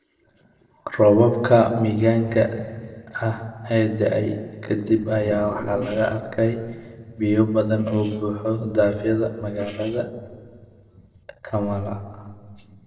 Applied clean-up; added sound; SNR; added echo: neural separator model SepFormer DNS4.